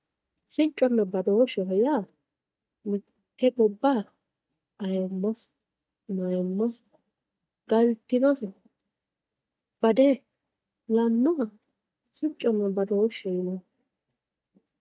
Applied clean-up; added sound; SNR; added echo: neural mask model DeepFilterNet 3.